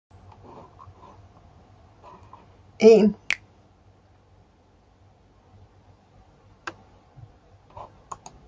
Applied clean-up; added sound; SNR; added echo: none; Finger snapping; 11 dB; none.